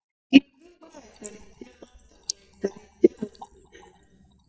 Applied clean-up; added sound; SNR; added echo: neural mask model DeepFilterNet 3.